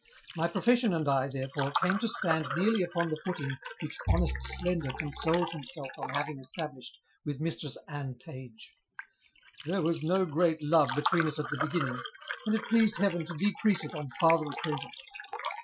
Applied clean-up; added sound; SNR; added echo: classical method Wiener filter.